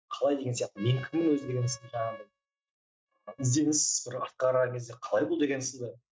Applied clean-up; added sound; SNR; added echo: neural mask model RNNoise.